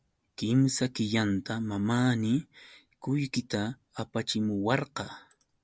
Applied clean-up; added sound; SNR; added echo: none; none; none; none.